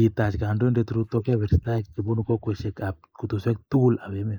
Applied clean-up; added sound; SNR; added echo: neural mask model Resemble Enhance denoiser.